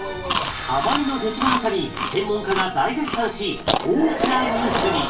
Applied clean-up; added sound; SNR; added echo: none; Chewing, mastication; 5 dB; reverberation time 0.3 s.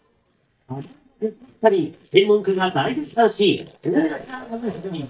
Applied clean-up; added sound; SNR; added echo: neural mask model DeepFilterNet 3.